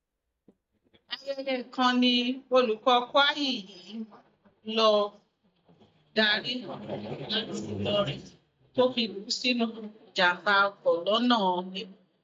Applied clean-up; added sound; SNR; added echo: neural mask model DeepFilterNet 3.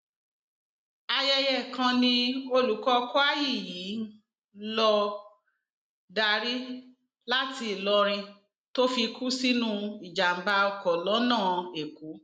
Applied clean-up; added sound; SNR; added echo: none; none; none; none.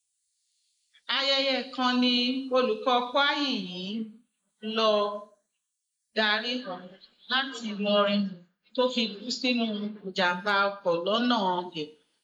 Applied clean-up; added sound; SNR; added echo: neural mask model Resemble Enhance denoiser.